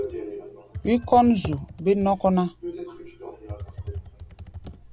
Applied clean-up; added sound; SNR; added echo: none; Computer keyboard; 14 dB; none.